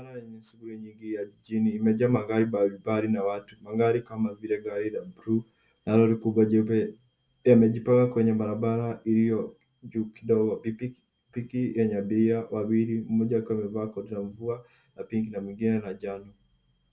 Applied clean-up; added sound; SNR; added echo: none; none; none; none.